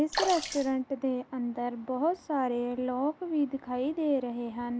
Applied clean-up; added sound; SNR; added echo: none; Sink (filling or washing) / Water / Splash, splatter; 4 dB; none.